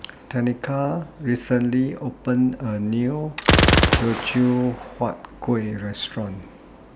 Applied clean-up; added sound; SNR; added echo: none; Gunshot, gunfire; 2 dB; none.